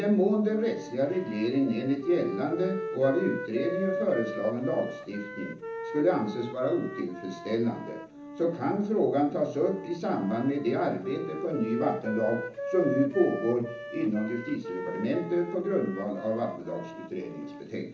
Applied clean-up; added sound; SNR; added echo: none; Wind instrument, woodwind instrument; 9 dB; reverberation time 0.7 s.